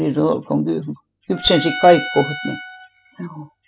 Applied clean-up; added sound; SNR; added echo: classical method spectral subtraction.